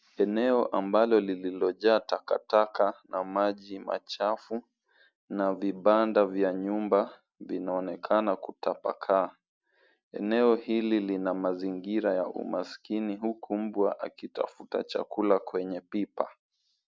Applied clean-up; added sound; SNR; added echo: none; none; none; none.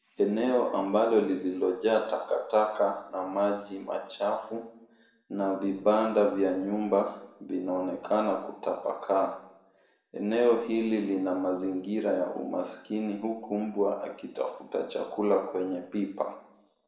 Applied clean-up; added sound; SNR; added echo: none; none; none; reverberation time 0.7 s.